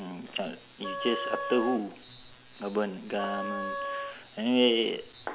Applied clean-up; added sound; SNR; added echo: none; Wind instrument, woodwind instrument; 7 dB; none.